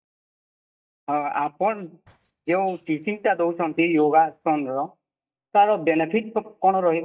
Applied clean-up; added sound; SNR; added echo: neural mask model DeepFilterNet 3.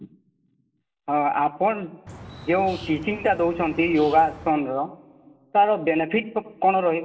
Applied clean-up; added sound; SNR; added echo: none; Bird; 16 dB; reverberation time 1.8 s.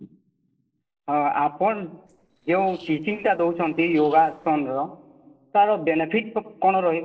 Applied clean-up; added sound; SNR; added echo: neural separator model SepFormer DNS4.